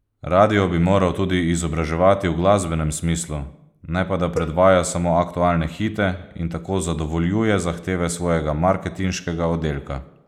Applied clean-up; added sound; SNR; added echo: neural mask model Resemble Enhance denoiser.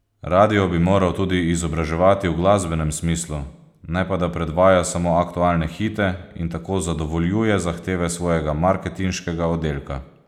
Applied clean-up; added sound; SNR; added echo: none; none; none; none.